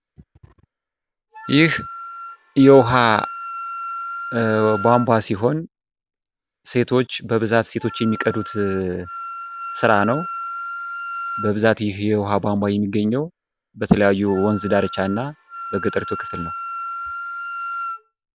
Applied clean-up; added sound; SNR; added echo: none; Wind instrument, woodwind instrument; 12 dB; none.